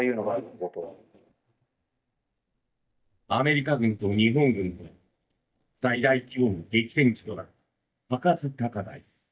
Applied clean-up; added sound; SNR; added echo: neural mask model DeepFilterNet 3.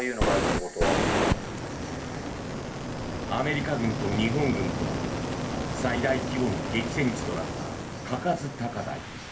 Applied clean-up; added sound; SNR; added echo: none; Fire; -1 dB; reverberation time 0.3 s.